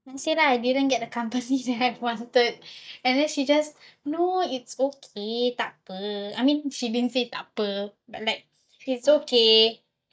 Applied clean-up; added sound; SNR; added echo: neural mask model DeepFilterNet 3.